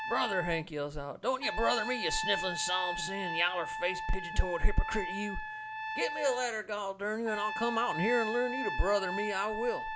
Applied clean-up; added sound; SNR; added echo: none; Trumpet; 6 dB; none.